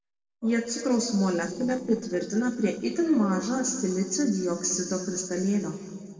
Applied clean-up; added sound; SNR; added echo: neural separator model SepFormer DNS4.